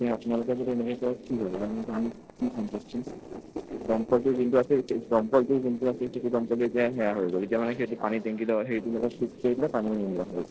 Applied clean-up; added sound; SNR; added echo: neural separator model SepFormer DNS4.